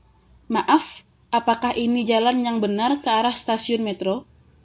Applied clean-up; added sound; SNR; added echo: none; none; none; none.